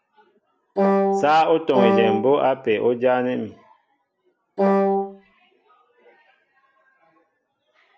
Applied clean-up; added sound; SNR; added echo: none; Wind instrument, woodwind instrument; -4 dB; none.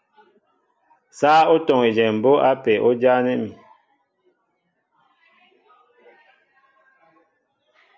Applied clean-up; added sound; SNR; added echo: none; none; none; none.